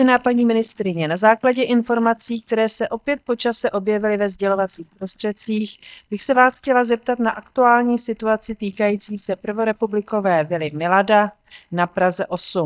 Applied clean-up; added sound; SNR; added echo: neural mask model DeepFilterNet 3.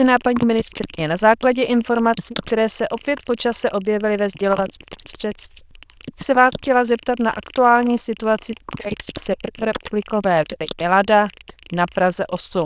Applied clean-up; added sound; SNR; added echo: neural diffusion model UNIVERSE++.